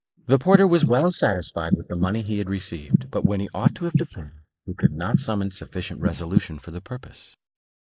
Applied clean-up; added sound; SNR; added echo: neural mask model Resemble Enhance denoiser.